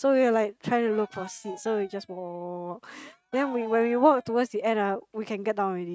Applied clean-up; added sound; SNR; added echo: neural mask model RNNoise.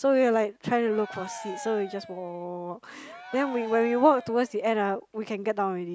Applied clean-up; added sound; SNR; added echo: none; Cheering; 16 dB; none.